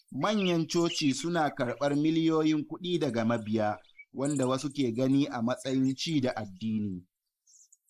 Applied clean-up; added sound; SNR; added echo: neural mask model Resemble Enhance denoiser.